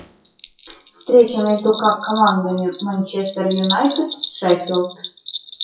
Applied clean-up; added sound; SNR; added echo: classical method WPE with log-MMSE.